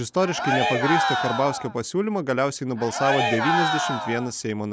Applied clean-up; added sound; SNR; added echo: none; Cheering; 0 dB; none.